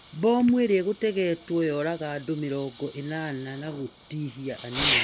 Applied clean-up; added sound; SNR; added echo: none; Fireworks; 8 dB; none.